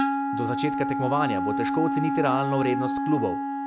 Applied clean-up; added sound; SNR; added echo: none; Wind instrument, woodwind instrument; -1 dB; none.